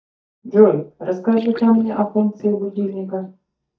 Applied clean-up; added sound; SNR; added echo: neural mask model DeepFilterNet 3.